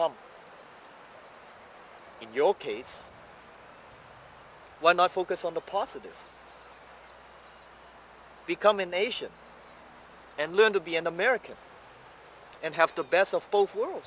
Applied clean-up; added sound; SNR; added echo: none; none; none; none.